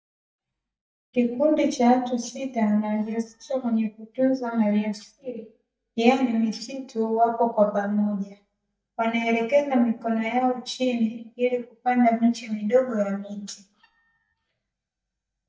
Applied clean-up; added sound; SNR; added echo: neural mask model DeepFilterNet 3.